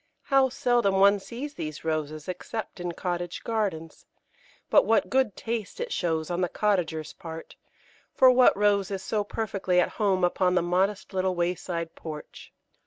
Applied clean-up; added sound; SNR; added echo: none; none; none; none.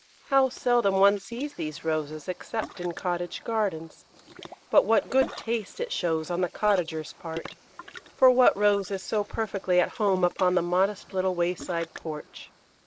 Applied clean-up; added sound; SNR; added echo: neural mask model Resemble Enhance denoiser.